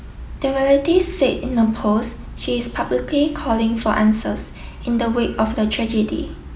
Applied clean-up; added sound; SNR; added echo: none; none; none; none.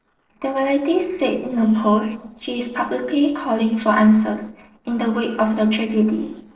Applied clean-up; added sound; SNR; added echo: neural separator model SepFormer DNS4.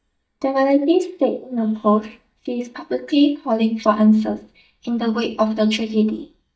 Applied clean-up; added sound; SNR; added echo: neural mask model DeepFilterNet 3.